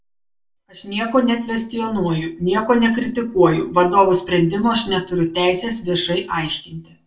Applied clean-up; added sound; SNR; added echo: none; none; none; reverberation time 0.2 s.